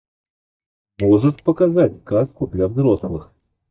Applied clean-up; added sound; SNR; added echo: neural mask model DeepFilterNet 3.